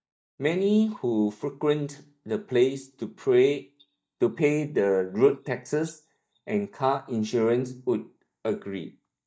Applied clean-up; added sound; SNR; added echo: neural mask model DeepFilterNet 3.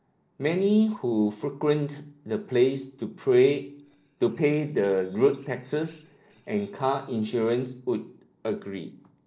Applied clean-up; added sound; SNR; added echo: neural separator model SepFormer DNS4.